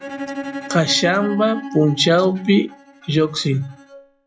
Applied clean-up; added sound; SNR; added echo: classical method log-MMSE.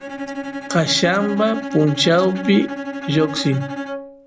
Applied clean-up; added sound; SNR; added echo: none; Bowed string instrument; 9 dB; none.